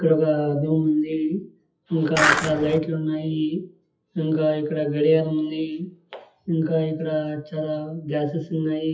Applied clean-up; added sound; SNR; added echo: classical method WPE with log-MMSE.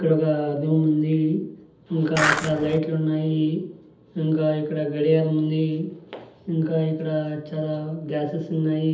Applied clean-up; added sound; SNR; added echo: none; Skateboard; 0 dB; reverberation time 0.7 s.